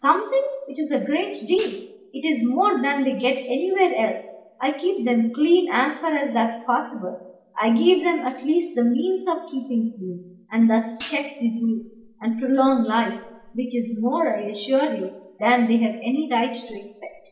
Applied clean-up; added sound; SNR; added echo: neural separator model SepFormer DNS4.